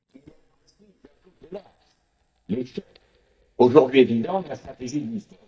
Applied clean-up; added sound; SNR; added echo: neural mask model DeepFilterNet 3.